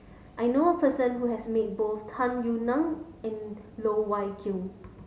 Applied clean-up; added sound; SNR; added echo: none; none; none; none.